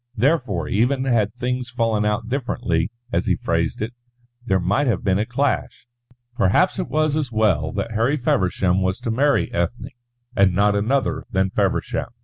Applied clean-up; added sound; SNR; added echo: none; none; none; none.